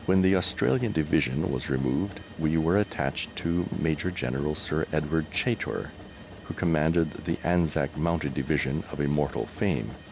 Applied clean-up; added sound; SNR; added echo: none; Mechanisms; 16 dB; none.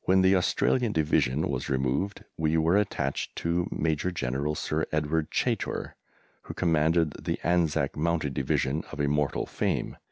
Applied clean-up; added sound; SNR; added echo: none; none; none; none.